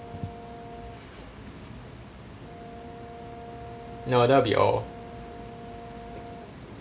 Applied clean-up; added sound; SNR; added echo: none; Brass instrument; 15 dB; none.